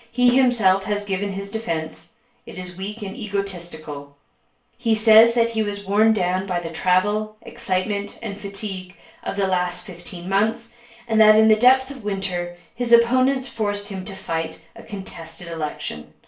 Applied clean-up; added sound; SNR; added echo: none; Snare drum; 16 dB; reverberation time 0.3 s.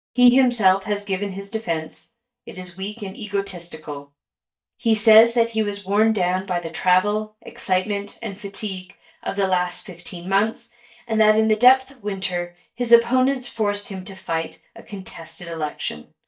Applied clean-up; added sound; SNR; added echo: neural mask model DeepFilterNet 3.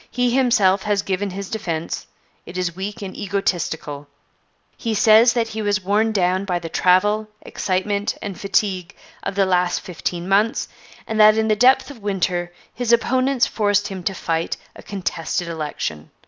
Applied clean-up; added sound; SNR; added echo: none; none; none; none.